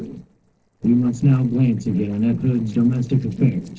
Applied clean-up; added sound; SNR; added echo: neural separator model SepFormer DNS4.